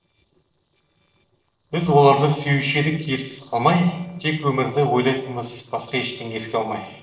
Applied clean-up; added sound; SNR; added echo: neural separator model SepFormer DNS4.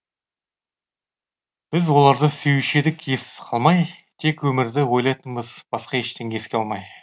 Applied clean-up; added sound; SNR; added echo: none; none; none; none.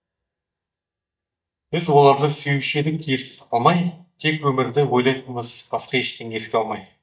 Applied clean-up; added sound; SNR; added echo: neural mask model DeepFilterNet 3.